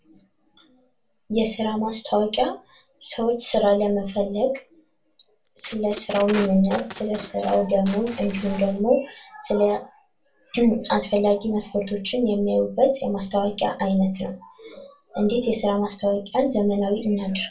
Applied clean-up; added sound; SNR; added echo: none; Packing tape, duct tape; 13 dB; reverberation time 0.2 s.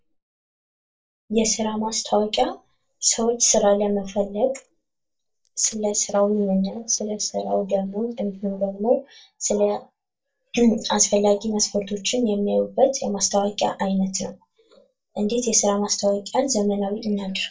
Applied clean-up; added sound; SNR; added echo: neural mask model DeepFilterNet 3.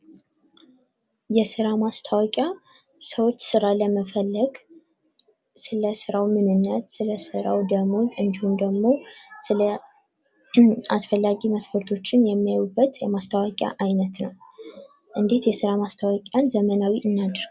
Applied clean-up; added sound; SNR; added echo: none; none; none; none.